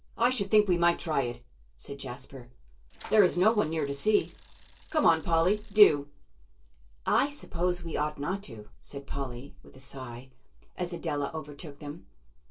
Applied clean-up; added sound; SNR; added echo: neural separator model SepFormer DNS4.